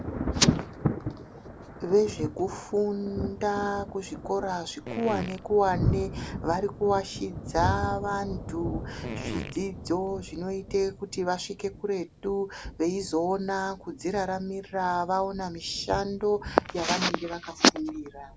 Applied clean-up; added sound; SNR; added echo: none; Fart + Thunder; 6 dB; none.